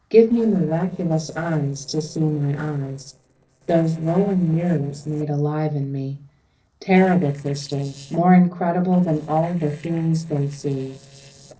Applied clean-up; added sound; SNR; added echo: neural separator model SepFormer DNS4.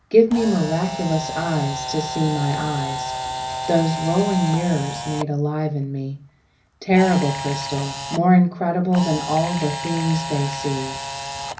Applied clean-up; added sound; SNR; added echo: none; Camera; 8 dB; reverberation time 0.5 s.